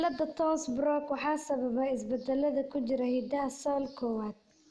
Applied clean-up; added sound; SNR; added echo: none; none; none; none.